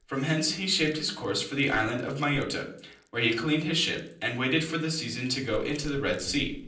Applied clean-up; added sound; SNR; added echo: neural separator model SepFormer DNS4.